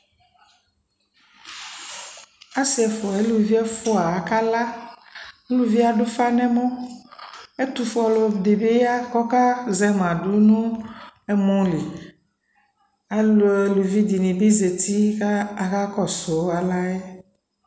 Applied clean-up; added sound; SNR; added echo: none; none; none; none.